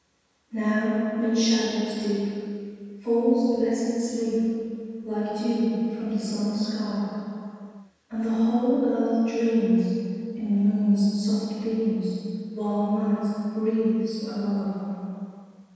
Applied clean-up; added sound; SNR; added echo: none; none; none; reverberation time 2.1 s.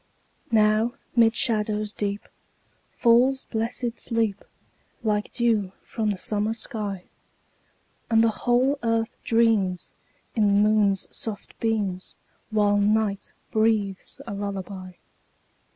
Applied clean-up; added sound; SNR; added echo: none; none; none; none.